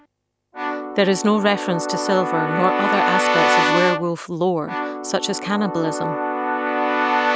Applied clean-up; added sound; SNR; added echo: none; Keyboard (musical) / Brass instrument; -1 dB; none.